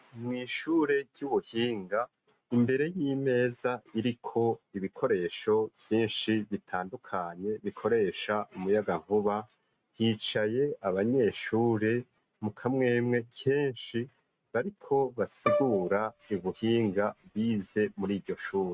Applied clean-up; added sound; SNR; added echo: neural mask model RNNoise.